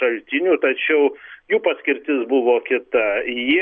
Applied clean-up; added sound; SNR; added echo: none; none; none; none.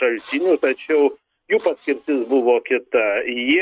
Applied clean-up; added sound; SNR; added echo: neural mask model RNNoise.